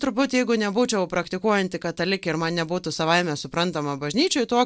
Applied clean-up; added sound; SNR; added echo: none; none; none; none.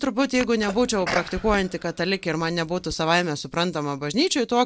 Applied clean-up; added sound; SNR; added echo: none; Sneeze; 11 dB; none.